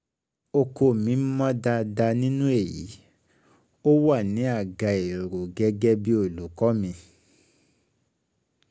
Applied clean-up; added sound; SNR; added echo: none; none; none; none.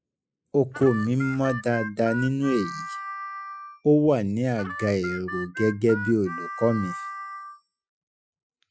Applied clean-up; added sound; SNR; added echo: classical method Wiener filter.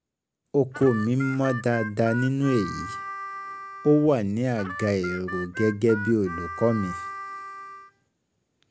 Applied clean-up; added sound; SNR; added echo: none; Harmonica; 11 dB; none.